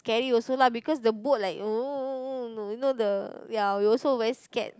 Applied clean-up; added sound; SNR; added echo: none; none; none; none.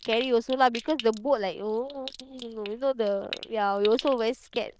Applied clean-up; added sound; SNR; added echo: neural diffusion model UNIVERSE++.